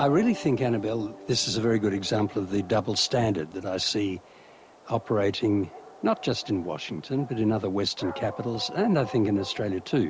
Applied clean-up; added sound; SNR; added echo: none; Dog; 18 dB; none.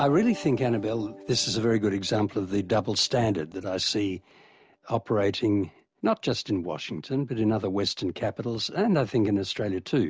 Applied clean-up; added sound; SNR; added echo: none; none; none; none.